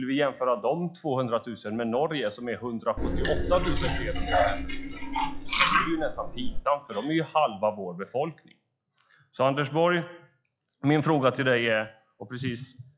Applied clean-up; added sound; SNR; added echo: classical method log-MMSE.